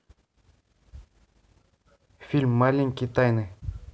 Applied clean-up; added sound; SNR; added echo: none; none; none; none.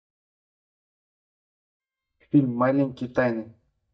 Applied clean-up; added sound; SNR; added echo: neural mask model DeepFilterNet 3.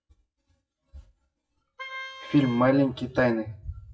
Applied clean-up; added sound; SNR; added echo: classical method WPE with log-MMSE.